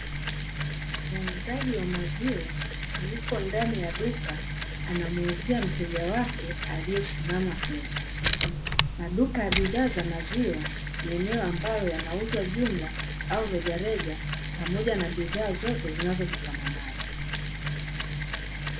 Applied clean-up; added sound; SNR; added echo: none; Mechanisms; 0 dB; none.